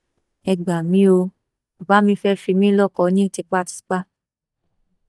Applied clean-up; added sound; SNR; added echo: neural mask model DeepFilterNet 3.